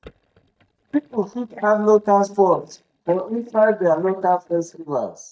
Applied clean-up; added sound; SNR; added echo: neural mask model DeepFilterNet 3.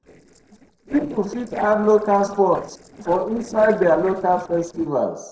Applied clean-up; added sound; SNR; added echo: neural separator model SepFormer DNS4.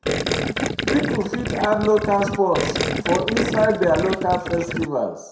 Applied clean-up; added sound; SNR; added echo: none; Gurgling; 3 dB; reverberation time 0.6 s.